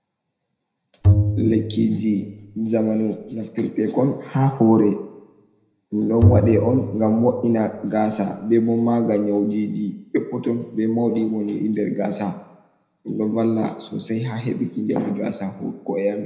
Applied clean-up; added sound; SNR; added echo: none; Bowed string instrument; 1 dB; reverberation time 0.7 s.